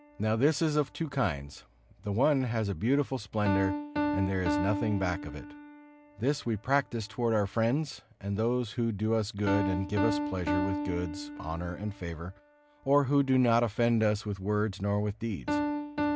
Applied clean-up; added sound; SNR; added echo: none; Piano; 6 dB; none.